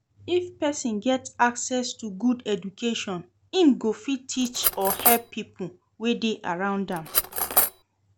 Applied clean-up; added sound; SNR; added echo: none; Cutlery, silverware; -1 dB; none.